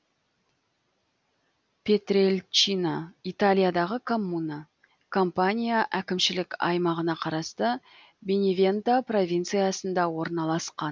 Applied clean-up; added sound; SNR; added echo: none; none; none; none.